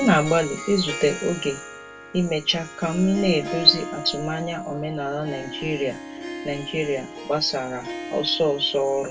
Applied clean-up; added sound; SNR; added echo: none; Harp; 11 dB; reverberation time 0.1 s.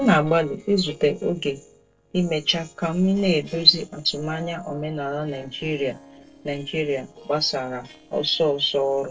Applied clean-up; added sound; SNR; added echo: neural separator model SepFormer DNS4.